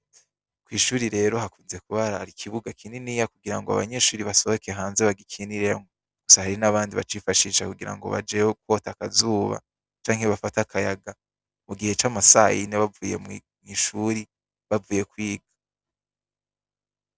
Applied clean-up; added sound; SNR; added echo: none; none; none; none.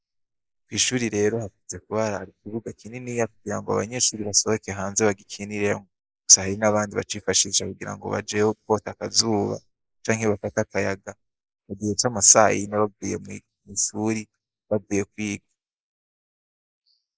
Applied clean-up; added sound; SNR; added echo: neural mask model Resemble Enhance denoiser.